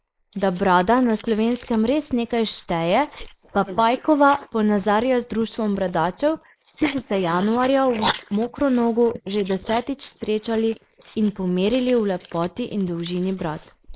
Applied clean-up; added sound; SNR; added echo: neural mask model Resemble Enhance denoiser.